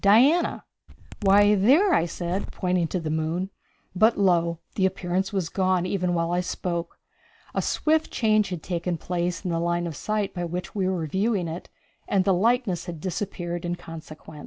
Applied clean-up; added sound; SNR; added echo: none; Zipper (clothing); 11 dB; none.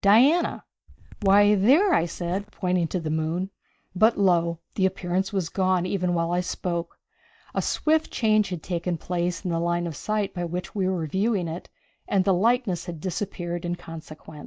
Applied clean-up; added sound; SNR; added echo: neural mask model DeepFilterNet 3.